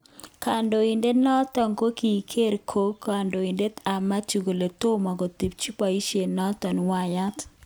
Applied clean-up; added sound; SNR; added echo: none; none; none; none.